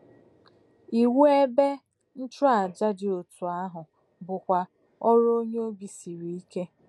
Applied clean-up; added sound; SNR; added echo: none; none; none; none.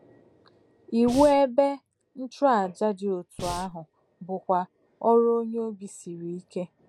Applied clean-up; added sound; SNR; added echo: none; Breathing; 11 dB; none.